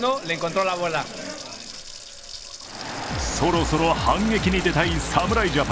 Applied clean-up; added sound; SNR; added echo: none; Sink (filling or washing) / Water tap, faucet; 15 dB; none.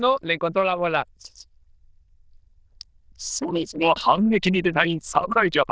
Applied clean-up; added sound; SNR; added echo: neural diffusion model UNIVERSE++.